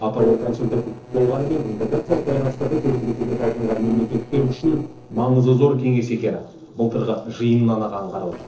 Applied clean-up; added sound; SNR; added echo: neural separator model SepFormer DNS4.